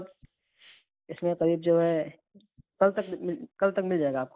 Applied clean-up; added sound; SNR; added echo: neural mask model Resemble Enhance denoiser.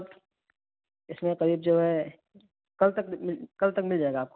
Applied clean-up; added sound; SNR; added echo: none; none; none; none.